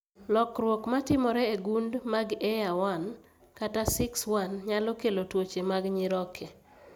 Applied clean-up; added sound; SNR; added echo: none; none; none; none.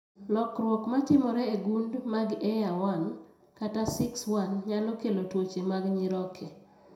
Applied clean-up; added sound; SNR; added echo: none; none; none; reverberation time 0.5 s.